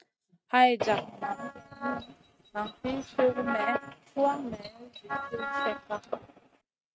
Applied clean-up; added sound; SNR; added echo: neural mask model RNNoise.